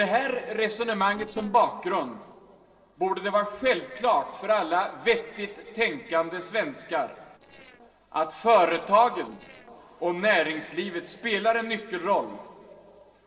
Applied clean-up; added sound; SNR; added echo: neural separator model SepFormer DNS4.